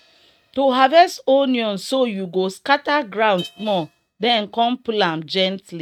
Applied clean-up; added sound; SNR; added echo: neural mask model RNNoise.